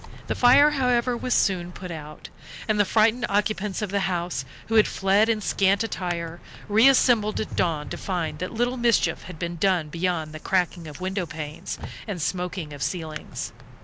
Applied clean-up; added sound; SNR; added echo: none; Drawer open or close + Bird vocalization, bird call, bird song; 13 dB; none.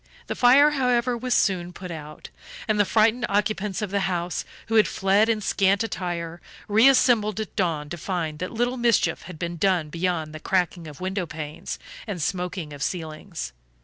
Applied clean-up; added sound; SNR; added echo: none; none; none; none.